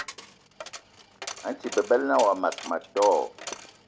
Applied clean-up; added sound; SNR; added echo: none; Coin (dropping); 14 dB; none.